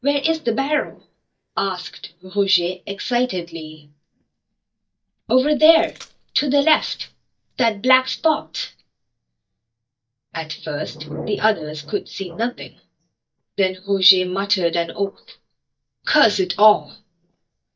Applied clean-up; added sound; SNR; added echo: neural mask model DeepFilterNet 3.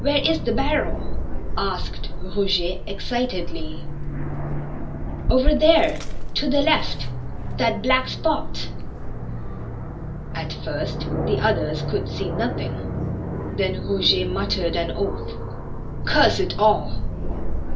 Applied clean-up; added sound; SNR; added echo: none; Aircraft; 0 dB; reverberation time 0.3 s.